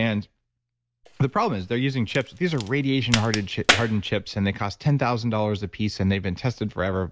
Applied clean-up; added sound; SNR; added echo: none; Crack; 5 dB; none.